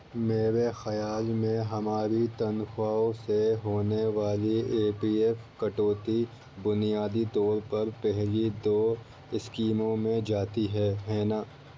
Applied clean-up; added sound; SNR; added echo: none; none; none; none.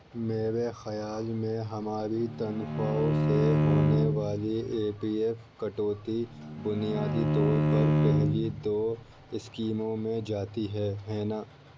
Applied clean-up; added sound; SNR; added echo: none; Bowed string instrument; -3 dB; none.